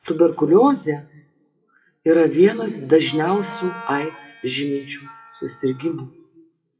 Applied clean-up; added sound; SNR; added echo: classical method WPE with log-MMSE.